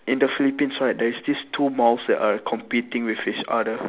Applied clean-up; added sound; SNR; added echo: none; none; none; none.